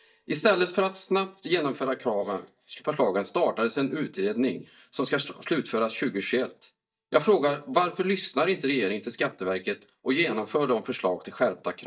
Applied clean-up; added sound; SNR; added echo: neural mask model DeepFilterNet 3.